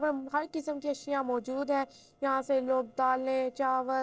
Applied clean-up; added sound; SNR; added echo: neural separator model SepFormer DNS4.